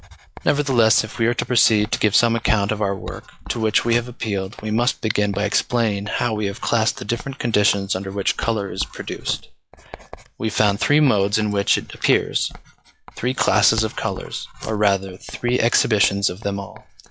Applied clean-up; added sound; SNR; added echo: classical method log-MMSE.